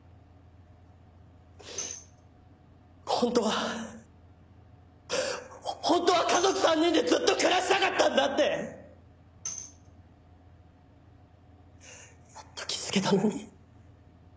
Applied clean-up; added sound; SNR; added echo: none; Tambourine; 14 dB; none.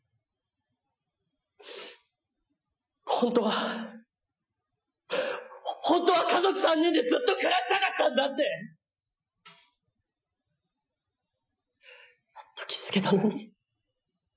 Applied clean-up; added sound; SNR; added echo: classical method Wiener filter.